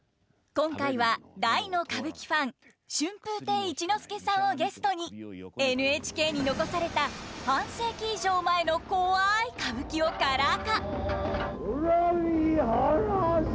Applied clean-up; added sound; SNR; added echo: none; none; none; none.